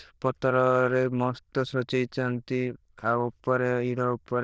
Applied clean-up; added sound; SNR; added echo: neural diffusion model UNIVERSE++.